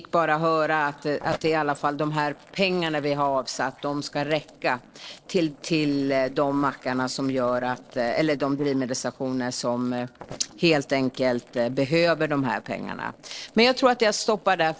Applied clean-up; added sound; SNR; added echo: neural separator model SepFormer DNS4.